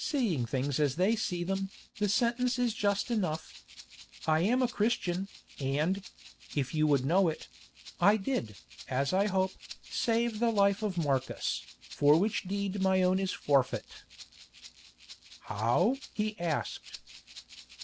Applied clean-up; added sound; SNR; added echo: none; Rattle (instrument); 20 dB; none.